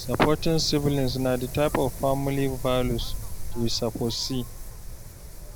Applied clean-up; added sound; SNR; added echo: none; Wind; 5 dB; none.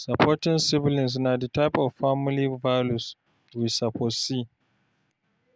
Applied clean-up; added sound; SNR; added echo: none; none; none; none.